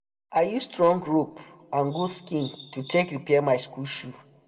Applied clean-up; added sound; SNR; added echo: none; Bird vocalization, bird call, bird song; 20 dB; reverberation time 0.7 s.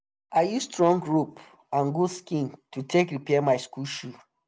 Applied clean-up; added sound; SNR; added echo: none; none; none; none.